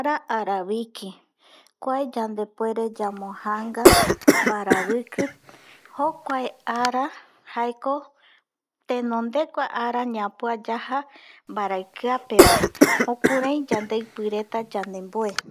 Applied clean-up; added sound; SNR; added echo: none; Cough; -5 dB; none.